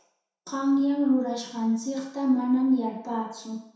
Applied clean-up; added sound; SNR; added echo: none; none; none; reverberation time 0.7 s.